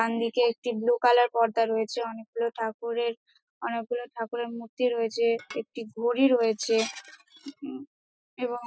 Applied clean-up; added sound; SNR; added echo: classical method spectral subtraction.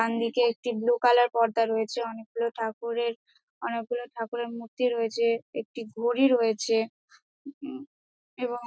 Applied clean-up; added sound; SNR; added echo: none; none; none; none.